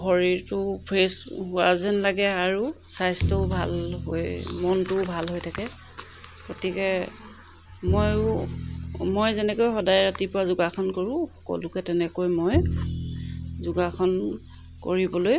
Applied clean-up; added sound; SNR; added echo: none; Bowed string instrument; 8 dB; none.